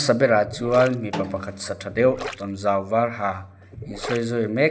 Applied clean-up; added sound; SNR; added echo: none; Gurgling + Snare drum; 13 dB; none.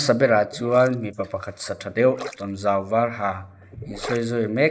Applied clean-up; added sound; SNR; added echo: neural mask model Resemble Enhance denoiser.